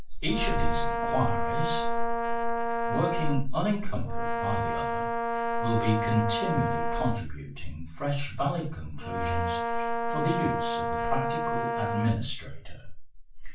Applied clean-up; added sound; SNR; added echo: none; Brass instrument; 2 dB; reverberation time 0.3 s.